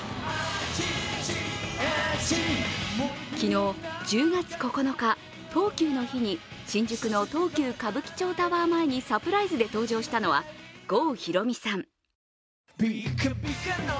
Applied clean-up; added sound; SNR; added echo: none; none; none; none.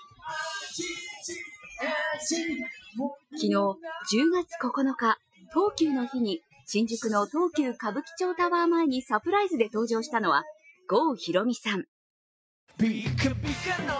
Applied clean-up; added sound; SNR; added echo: classical method Wiener filter.